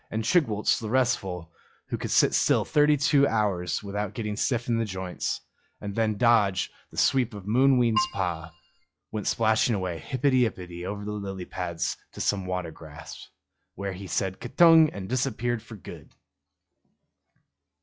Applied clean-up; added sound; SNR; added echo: classical method log-MMSE.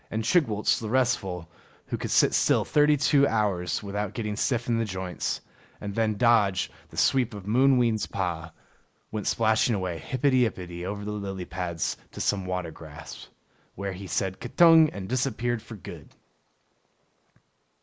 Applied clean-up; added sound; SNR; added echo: neural mask model Resemble Enhance denoiser.